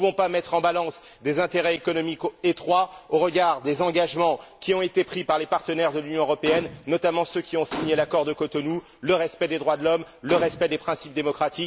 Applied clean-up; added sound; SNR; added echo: none; Gunshot, gunfire; 13 dB; none.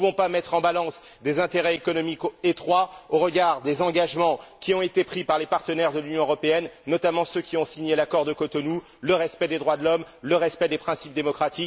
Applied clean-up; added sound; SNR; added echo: none; none; none; none.